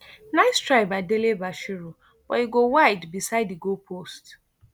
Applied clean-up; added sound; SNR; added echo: none; none; none; none.